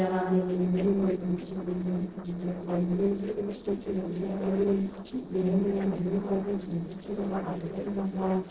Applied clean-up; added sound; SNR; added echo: neural separator model SepFormer DNS4.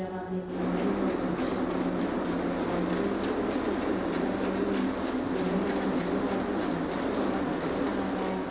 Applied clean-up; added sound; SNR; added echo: none; Boat, Water vehicle; -4 dB; reverberation time 1.1 s.